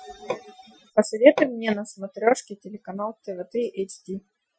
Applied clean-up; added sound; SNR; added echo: classical method Wiener filter.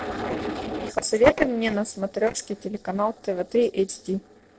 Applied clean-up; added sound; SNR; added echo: neural separator model SepFormer DNS4.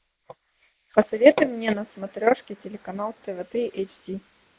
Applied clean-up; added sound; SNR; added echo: neural mask model Resemble Enhance denoiser.